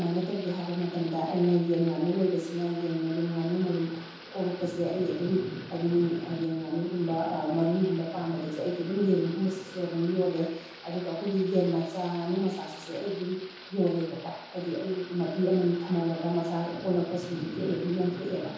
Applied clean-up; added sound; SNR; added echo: none; Thunder / Rain; 15 dB; reverberation time 0.8 s.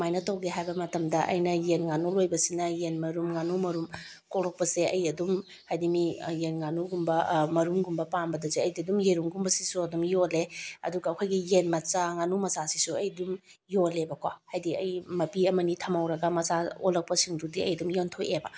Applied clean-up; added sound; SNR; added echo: none; none; none; none.